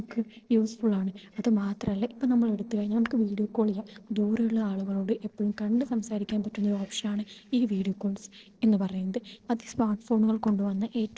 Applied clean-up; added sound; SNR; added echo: neural separator model SepFormer DNS4.